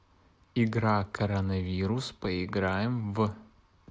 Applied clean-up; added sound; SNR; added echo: none; none; none; none.